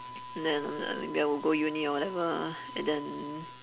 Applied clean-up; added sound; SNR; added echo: none; Wind instrument, woodwind instrument; 12 dB; none.